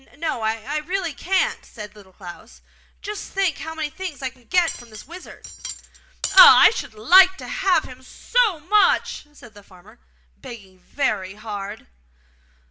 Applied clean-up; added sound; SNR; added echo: none; Cutlery, silverware; 12 dB; reverberation time 0.2 s.